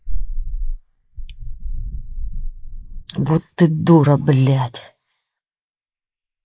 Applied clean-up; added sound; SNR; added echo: neural mask model Resemble Enhance denoiser.